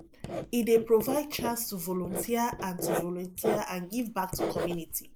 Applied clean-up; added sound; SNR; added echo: neural mask model Resemble Enhance denoiser.